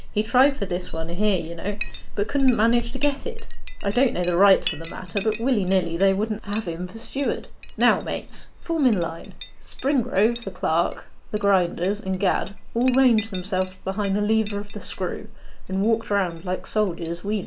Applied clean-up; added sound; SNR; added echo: none; Chink, clink; 4 dB; none.